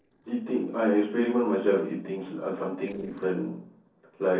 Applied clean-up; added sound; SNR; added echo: neural separator model SepFormer DNS4.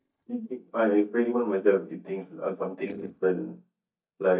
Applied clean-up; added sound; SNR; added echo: neural mask model DeepFilterNet 3.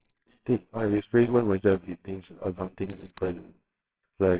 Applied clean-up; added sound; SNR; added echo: neural separator model SepFormer WHAMR!.